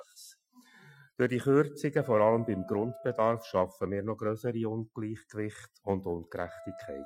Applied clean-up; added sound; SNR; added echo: classical method Wiener filter.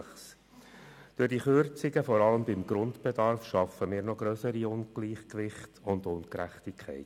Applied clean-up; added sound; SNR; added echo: none; none; none; none.